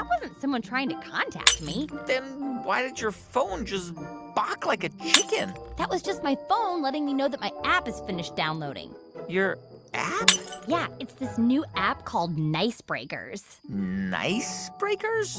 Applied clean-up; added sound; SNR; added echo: none; Shatter; 4 dB; none.